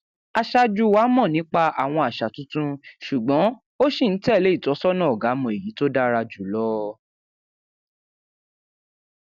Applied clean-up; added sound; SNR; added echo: none; none; none; none.